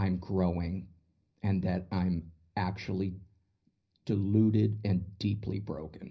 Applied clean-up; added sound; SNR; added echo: none; none; none; reverberation time 0.4 s.